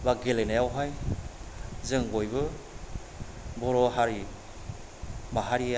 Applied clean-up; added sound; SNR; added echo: none; none; none; none.